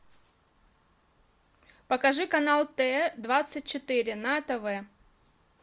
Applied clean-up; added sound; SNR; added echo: none; none; none; none.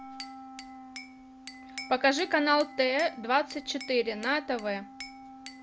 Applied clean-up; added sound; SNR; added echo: none; Glass / Bell + Wind instrument, woodwind instrument; 14 dB; none.